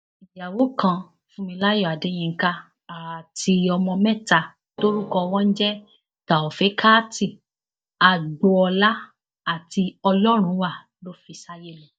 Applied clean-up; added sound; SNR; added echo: neural mask model DeepFilterNet 3.